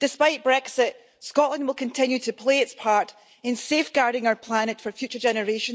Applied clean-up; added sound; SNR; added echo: none; none; none; none.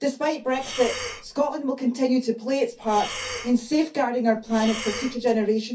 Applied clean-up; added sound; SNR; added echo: none; Breathing; 11 dB; reverberation time 0.3 s.